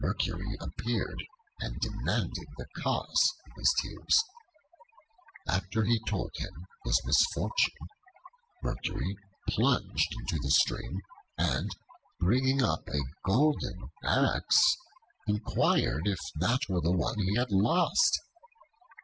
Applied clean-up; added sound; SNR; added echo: classical method spectral subtraction.